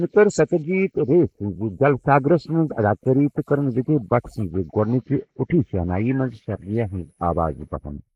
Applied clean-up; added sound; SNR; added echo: neural mask model Resemble Enhance denoiser.